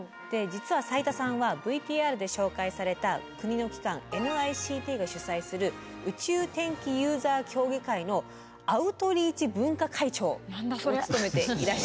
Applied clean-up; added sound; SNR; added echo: none; none; none; none.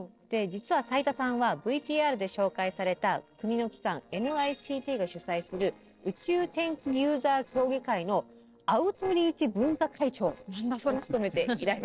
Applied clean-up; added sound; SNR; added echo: neural separator model SepFormer DNS4.